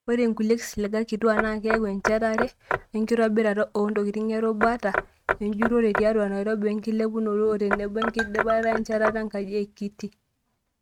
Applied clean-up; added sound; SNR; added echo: neural mask model RNNoise.